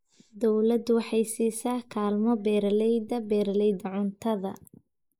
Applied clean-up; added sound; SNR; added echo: neural mask model Resemble Enhance denoiser.